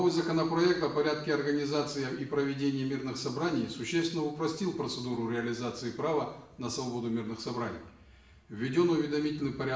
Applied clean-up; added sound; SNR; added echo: none; none; none; reverberation time 0.7 s.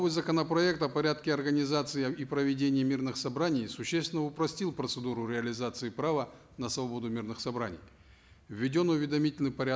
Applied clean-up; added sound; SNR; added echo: none; none; none; none.